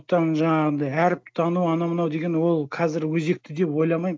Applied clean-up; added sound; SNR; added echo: none; none; none; none.